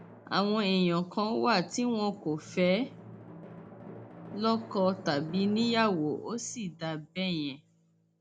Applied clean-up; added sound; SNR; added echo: none; Drum; 18 dB; none.